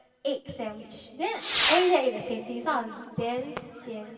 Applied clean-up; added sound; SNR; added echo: none; Whoosh, swoosh, swish / Fireworks; 3 dB; reverberation time 2.4 s.